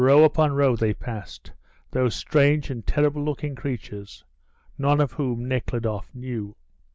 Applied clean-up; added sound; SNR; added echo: none; none; none; none.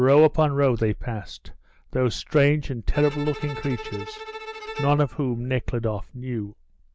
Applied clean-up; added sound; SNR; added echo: none; Bowed string instrument; 14 dB; none.